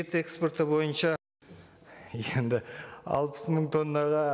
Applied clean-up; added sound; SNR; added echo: none; none; none; none.